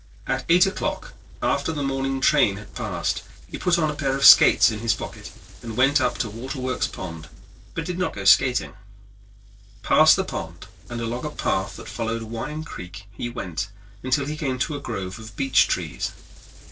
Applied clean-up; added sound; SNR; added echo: neural separator model SepFormer DNS4.